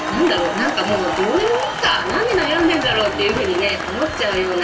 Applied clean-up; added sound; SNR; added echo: none; Applause / Cheering; 6 dB; reverberation time 0.2 s.